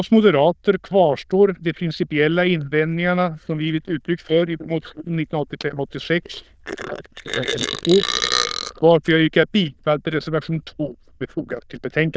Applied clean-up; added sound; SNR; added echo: neural diffusion model UNIVERSE++.